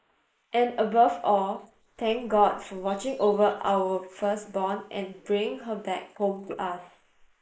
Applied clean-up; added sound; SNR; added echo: neural mask model Resemble Enhance denoiser.